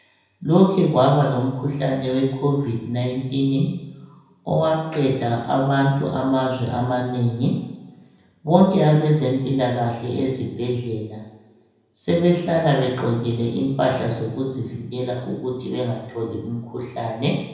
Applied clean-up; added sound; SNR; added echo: none; none; none; reverberation time 0.9 s.